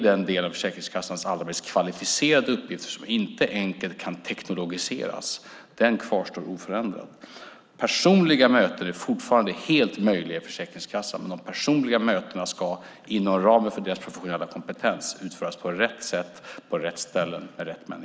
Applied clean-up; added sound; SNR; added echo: none; none; none; none.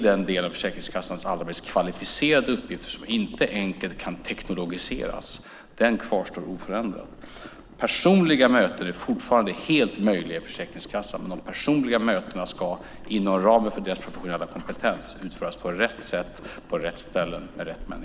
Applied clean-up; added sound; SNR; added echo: none; Boiling; 17 dB; none.